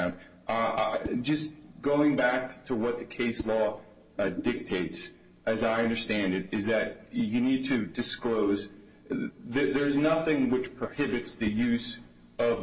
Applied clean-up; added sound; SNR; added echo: none; Whoosh, swoosh, swish; 18 dB; reverberation time 0.3 s.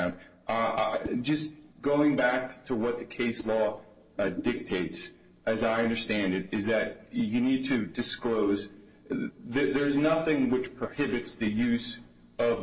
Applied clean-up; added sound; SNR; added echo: neural separator model SepFormer DNS4.